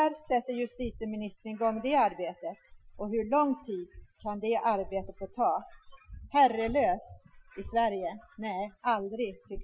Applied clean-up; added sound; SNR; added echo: classical method Wiener filter.